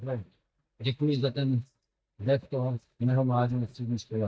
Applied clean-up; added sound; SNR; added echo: neural mask model DeepFilterNet 3.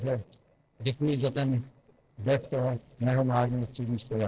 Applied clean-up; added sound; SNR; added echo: neural separator model SepFormer DNS4.